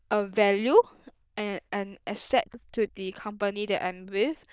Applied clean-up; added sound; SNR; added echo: neural diffusion model UNIVERSE++.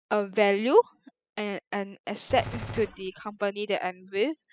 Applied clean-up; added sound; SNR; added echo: classical method spectral subtraction.